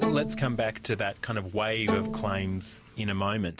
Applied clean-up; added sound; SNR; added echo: none; Bowed string instrument; 4 dB; none.